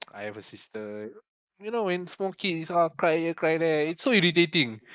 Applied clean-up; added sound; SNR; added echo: neural mask model Resemble Enhance denoiser.